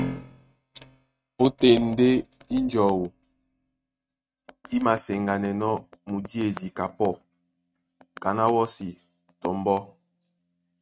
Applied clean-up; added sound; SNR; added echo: neural mask model RNNoise.